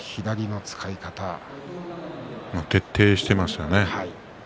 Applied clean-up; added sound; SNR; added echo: none; none; none; none.